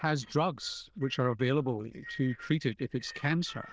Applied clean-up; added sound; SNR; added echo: neural diffusion model UNIVERSE++.